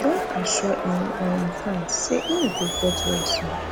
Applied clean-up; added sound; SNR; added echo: none; Crowd; 2 dB; none.